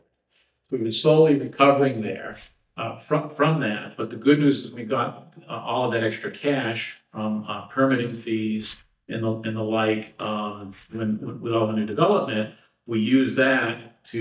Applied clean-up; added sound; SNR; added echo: neural mask model DeepFilterNet 3.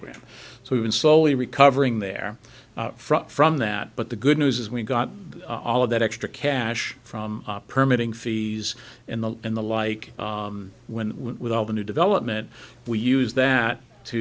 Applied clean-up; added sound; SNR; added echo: none; none; none; none.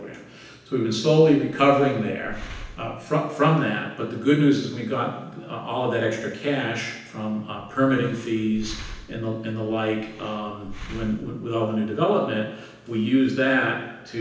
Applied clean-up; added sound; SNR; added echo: none; Breathing; 16 dB; reverberation time 0.9 s.